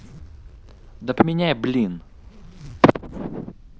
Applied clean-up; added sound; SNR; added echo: none; Zipper (clothing); 19 dB; none.